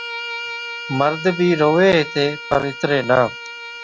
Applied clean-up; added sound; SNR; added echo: none; Bowed string instrument; 11 dB; none.